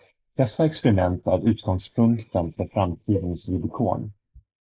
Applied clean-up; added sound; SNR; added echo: neural mask model Resemble Enhance denoiser.